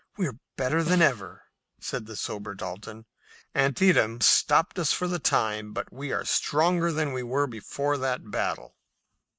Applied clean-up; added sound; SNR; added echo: neural mask model RNNoise.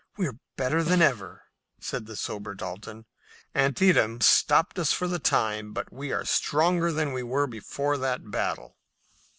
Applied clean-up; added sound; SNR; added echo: none; Snare drum; 16 dB; none.